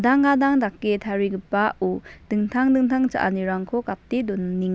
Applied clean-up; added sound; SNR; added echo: none; none; none; none.